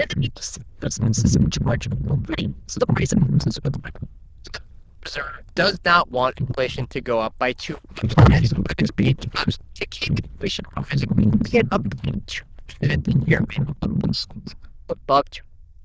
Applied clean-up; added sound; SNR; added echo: neural diffusion model UNIVERSE++.